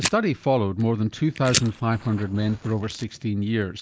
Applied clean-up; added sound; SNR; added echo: neural mask model Resemble Enhance denoiser.